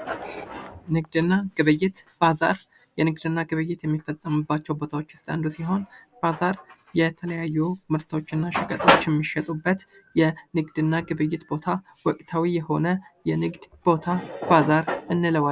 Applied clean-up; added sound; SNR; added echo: none; none; none; none.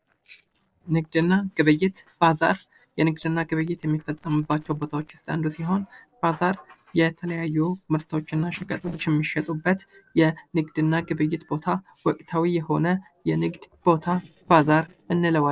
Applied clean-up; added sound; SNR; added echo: neural separator model SepFormer DNS4.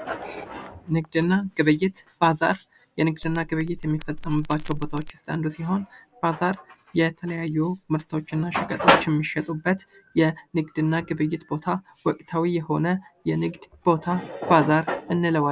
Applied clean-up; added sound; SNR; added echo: none; Crackle; 9 dB; none.